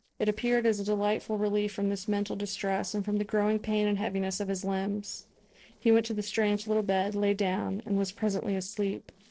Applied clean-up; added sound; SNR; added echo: neural separator model SepFormer DNS4.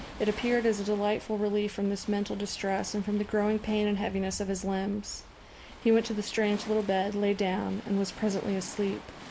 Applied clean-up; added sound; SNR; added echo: none; Waves, surf; 18 dB; none.